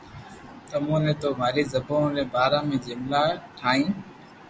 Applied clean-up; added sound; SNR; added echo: none; none; none; none.